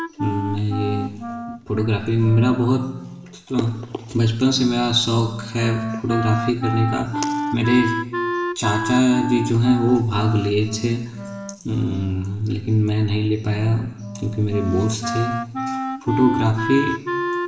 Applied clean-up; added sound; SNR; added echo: none; Wind instrument, woodwind instrument; 7 dB; reverberation time 1.0 s.